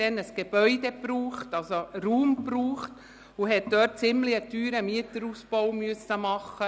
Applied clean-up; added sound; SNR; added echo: none; none; none; none.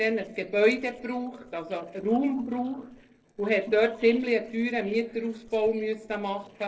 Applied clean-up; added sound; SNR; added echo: neural separator model SepFormer DNS4.